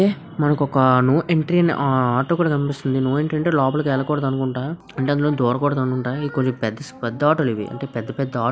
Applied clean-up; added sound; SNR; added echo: none; none; none; none.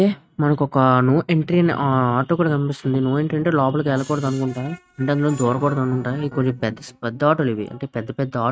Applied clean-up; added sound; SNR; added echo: neural mask model RNNoise.